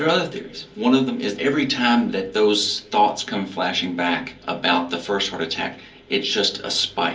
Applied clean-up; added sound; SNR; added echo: none; none; none; reverberation time 0.3 s.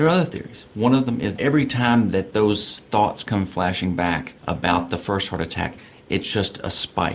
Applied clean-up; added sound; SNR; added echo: none; none; none; none.